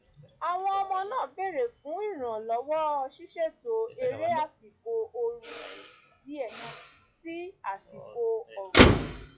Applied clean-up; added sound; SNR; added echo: classical method log-MMSE.